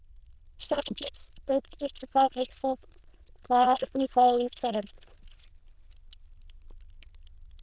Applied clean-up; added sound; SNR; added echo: neural diffusion model UNIVERSE++.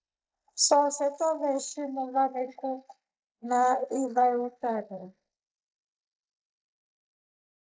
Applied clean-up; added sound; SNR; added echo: neural mask model Resemble Enhance denoiser.